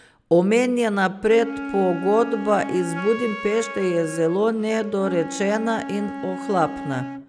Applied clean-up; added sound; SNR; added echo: none; Wind instrument, woodwind instrument; 11 dB; none.